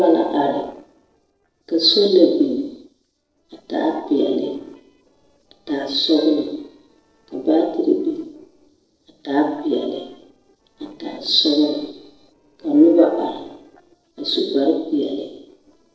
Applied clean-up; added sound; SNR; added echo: neural separator model SepFormer DNS4.